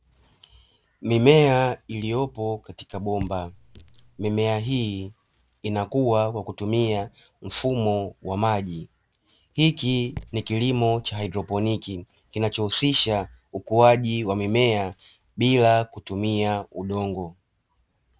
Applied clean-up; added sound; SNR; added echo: none; Raindrop / Drip; 17 dB; none.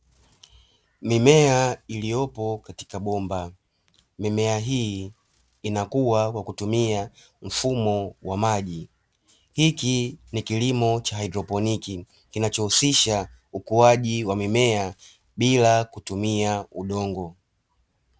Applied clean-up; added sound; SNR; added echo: none; none; none; none.